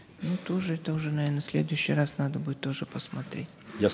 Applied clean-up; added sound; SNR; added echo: none; none; none; none.